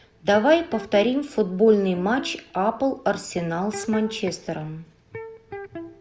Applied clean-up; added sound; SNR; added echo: none; Electric guitar; 16 dB; none.